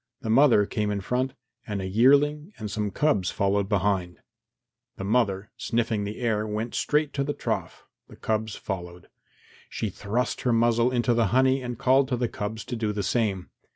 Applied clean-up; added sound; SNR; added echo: none; none; none; none.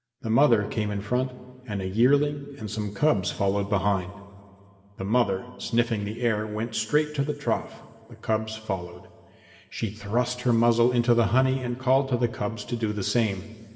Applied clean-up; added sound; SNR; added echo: none; none; none; reverberation time 1.9 s.